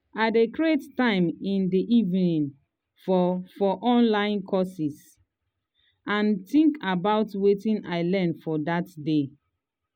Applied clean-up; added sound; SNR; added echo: none; none; none; none.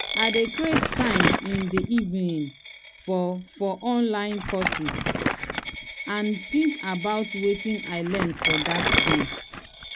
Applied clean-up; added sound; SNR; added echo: none; Crumpling, crinkling + Coin (dropping); 0 dB; none.